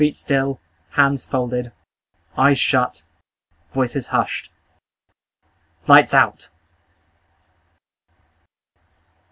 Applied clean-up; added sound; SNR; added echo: none; none; none; none.